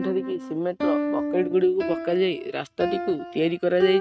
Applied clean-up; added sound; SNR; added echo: neural mask model RNNoise.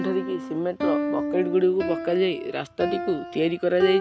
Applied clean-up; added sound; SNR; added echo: none; Piano; 5 dB; none.